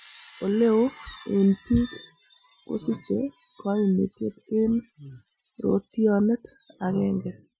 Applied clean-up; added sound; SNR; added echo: classical method Wiener filter.